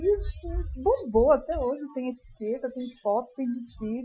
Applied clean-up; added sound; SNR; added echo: classical method Wiener filter.